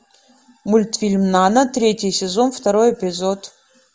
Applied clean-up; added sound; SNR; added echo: none; none; none; none.